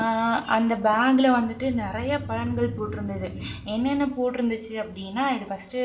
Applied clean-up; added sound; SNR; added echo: none; none; none; reverberation time 0.6 s.